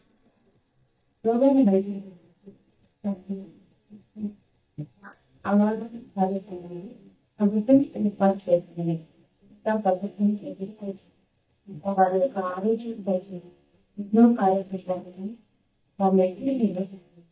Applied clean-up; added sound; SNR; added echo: neural mask model DeepFilterNet 3.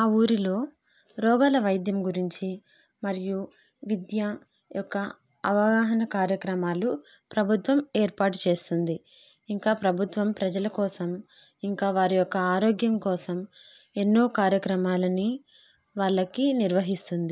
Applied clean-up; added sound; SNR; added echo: none; none; none; none.